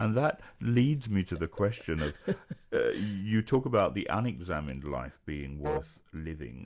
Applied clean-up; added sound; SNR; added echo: none; Wind instrument, woodwind instrument; 8 dB; none.